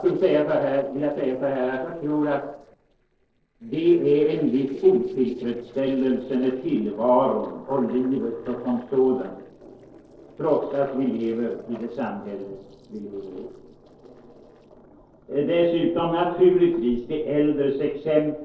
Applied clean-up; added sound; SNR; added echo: neural separator model SepFormer DNS4.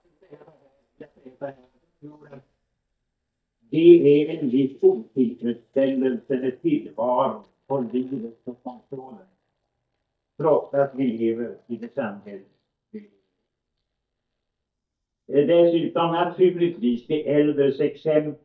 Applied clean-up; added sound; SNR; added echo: neural mask model DeepFilterNet 3.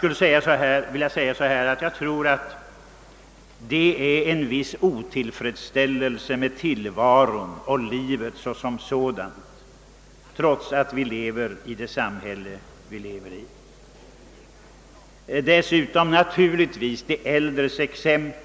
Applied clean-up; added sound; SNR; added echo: none; none; none; none.